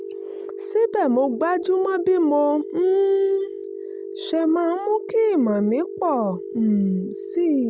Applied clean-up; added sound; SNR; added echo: none; Telephone; 11 dB; none.